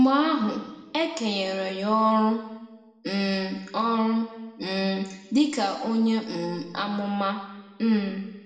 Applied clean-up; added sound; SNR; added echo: none; none; none; reverberation time 1.1 s.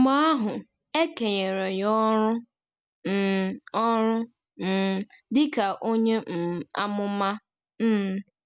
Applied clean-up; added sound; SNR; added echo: none; none; none; none.